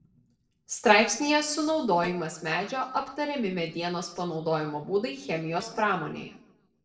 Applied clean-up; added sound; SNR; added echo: neural separator model SepFormer DNS4.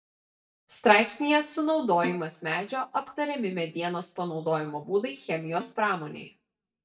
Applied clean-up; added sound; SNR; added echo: neural mask model DeepFilterNet 3.